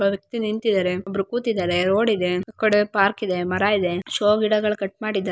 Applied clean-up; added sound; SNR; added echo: none; none; none; none.